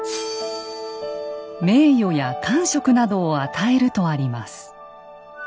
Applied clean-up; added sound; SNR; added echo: none; none; none; none.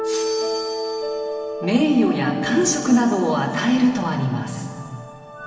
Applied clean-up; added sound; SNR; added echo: none; none; none; reverberation time 2.7 s.